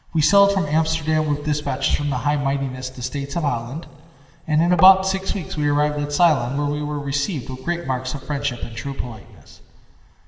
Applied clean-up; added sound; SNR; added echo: none; Tap; 9 dB; reverberation time 2.2 s.